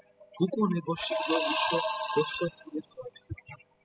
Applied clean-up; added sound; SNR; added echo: classical method spectral subtraction.